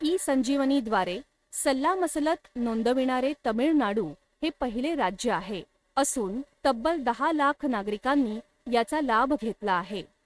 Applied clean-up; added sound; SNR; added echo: neural mask model RNNoise.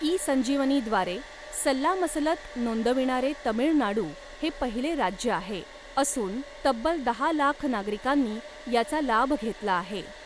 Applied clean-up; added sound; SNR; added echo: none; Domestic sounds, home sounds; 17 dB; none.